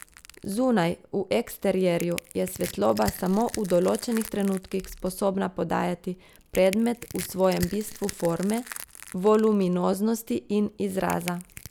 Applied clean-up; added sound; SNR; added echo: none; Crushing; 16 dB; none.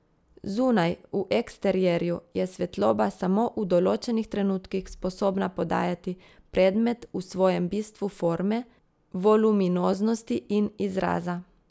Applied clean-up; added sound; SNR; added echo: none; none; none; none.